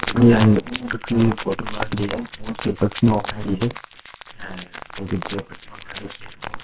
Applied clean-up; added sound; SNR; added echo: neural separator model SepFormer WHAMR!.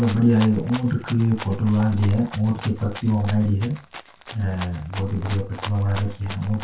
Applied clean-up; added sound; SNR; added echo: none; Rattle (instrument); 17 dB; reverberation time 0.3 s.